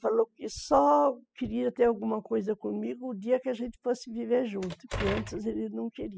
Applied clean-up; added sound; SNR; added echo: classical method spectral subtraction.